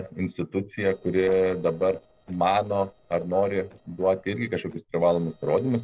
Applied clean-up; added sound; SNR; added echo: neural separator model SepFormer DNS4.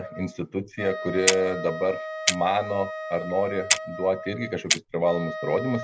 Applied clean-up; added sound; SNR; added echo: none; Clock + Wind instrument, woodwind instrument; 3 dB; none.